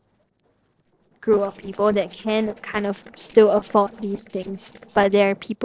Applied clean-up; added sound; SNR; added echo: neural separator model SepFormer DNS4.